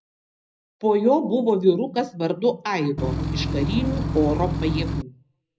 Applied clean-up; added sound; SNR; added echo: none; Engine / Truck / Car; 2 dB; reverberation time 0.4 s.